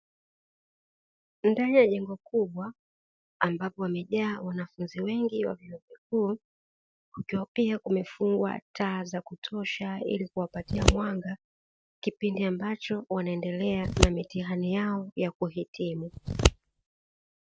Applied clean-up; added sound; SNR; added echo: none; Scissors; -2 dB; none.